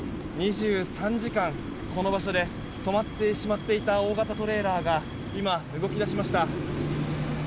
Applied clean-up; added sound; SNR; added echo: none; Fire; 8 dB; none.